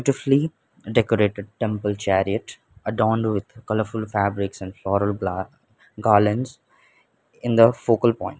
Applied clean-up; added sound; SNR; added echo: none; none; none; none.